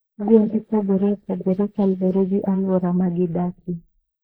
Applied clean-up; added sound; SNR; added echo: neural mask model Resemble Enhance denoiser.